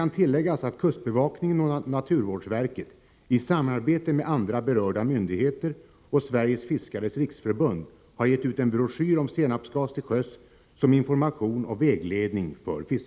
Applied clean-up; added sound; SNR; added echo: none; none; none; none.